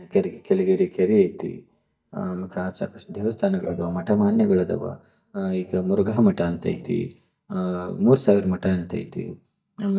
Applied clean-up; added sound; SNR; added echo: neural mask model DeepFilterNet 3.